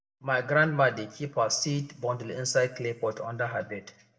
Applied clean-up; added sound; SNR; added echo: none; none; none; reverberation time 0.5 s.